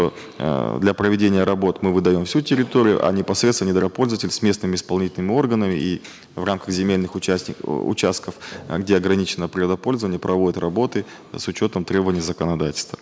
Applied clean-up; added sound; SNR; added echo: none; none; none; none.